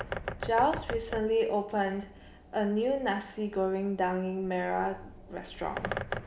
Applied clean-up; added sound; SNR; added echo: none; Bird; 10 dB; none.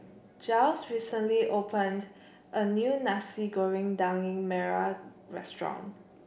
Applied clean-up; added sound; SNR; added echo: none; none; none; none.